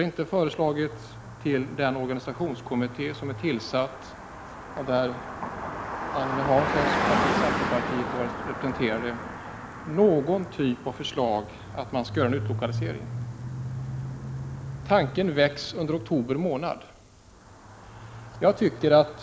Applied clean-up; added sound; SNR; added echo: none; Car passing by; 6 dB; none.